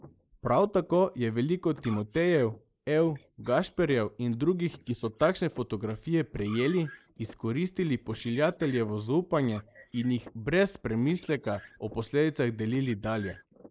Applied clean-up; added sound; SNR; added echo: neural mask model Resemble Enhance denoiser.